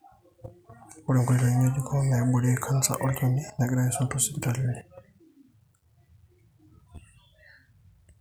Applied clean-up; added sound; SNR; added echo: none; none; none; none.